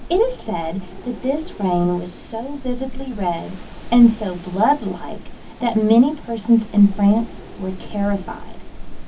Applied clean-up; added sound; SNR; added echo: none; Wind; 11 dB; reverberation time 0.3 s.